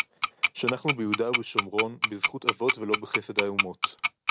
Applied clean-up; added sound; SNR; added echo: none; Tick-tock; -3 dB; none.